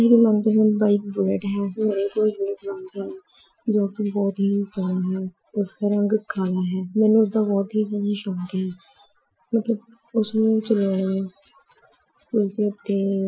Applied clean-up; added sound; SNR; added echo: classical method Wiener filter.